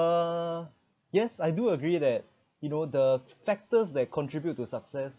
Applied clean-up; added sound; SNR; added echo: none; none; none; none.